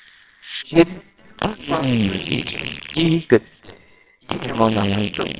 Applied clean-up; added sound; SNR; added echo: neural separator model SepFormer WHAMR!.